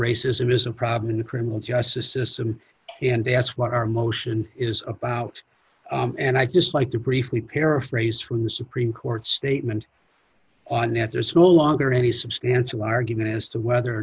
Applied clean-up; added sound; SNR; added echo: none; none; none; none.